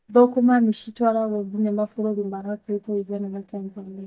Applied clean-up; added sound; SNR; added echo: neural mask model DeepFilterNet 3.